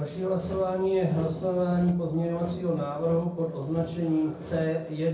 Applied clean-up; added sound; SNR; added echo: none; Sawing; 14 dB; reverberation time 0.6 s.